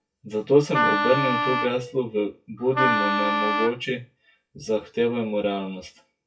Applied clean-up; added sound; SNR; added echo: classical method WPE with log-MMSE.